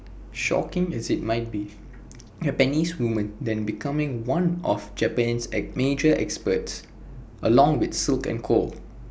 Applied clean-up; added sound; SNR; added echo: none; none; none; none.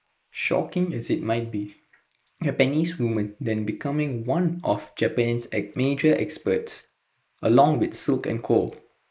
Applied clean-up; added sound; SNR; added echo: neural mask model Resemble Enhance denoiser.